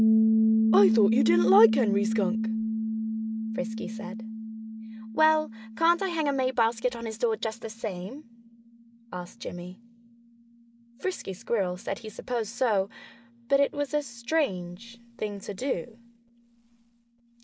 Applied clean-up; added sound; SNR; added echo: none; Piano; 2 dB; none.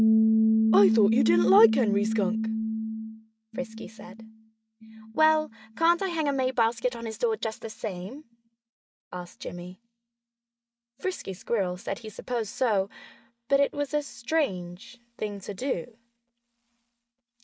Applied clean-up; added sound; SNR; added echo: neural mask model RNNoise.